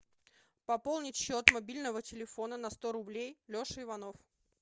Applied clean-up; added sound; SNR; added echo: none; Finger snapping; -4 dB; none.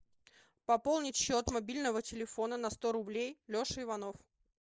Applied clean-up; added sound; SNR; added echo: neural mask model Resemble Enhance denoiser.